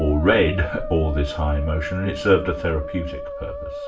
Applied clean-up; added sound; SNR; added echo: none; Musical instrument; 10 dB; reverberation time 0.3 s.